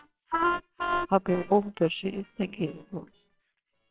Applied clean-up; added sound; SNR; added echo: neural separator model SepFormer WHAMR!.